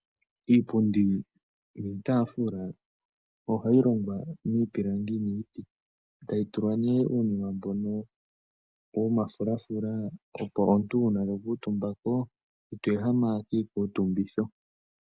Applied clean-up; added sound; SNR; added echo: none; none; none; none.